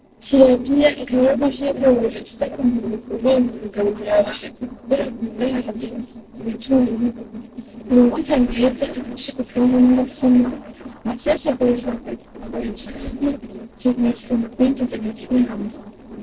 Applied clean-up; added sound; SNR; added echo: neural separator model SepFormer DNS4.